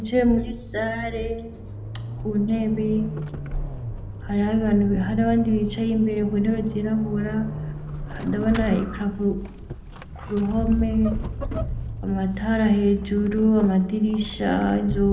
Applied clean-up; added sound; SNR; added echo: none; Squeak / Accelerating, revving, vroom / Vehicle; 8 dB; reverberation time 0.7 s.